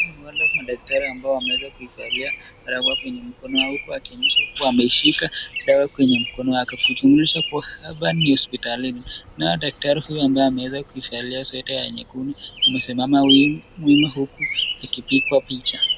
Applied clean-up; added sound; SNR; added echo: none; Bird vocalization, bird call, bird song; 5 dB; none.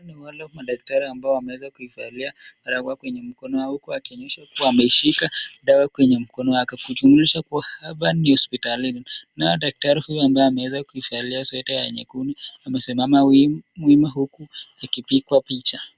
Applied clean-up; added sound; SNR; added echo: none; none; none; none.